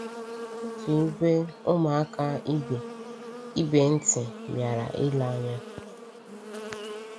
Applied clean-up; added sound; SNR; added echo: none; Buzz; 12 dB; none.